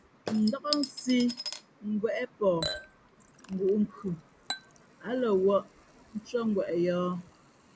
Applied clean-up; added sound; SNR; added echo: none; Chink, clink / Liquid; 12 dB; none.